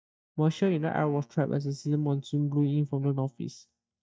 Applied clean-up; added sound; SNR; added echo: neural mask model DeepFilterNet 3.